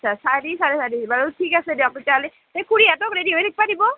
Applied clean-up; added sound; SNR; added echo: none; none; none; none.